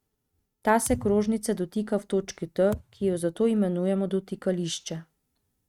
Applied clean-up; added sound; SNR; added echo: neural mask model RNNoise.